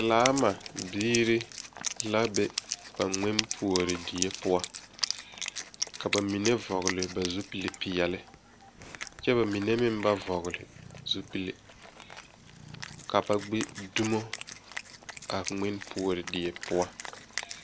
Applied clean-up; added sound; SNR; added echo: none; Wind instrument, woodwind instrument; 8 dB; none.